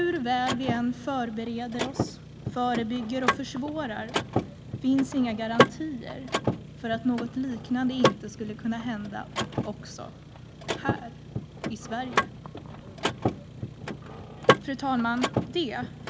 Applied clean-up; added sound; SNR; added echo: none; Mechanisms / Car; 0 dB; none.